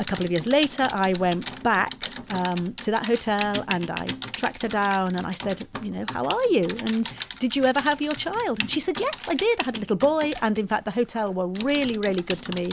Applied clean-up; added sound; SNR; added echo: none; Typing; 11 dB; none.